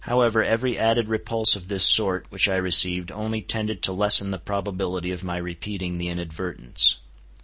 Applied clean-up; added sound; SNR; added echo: none; none; none; none.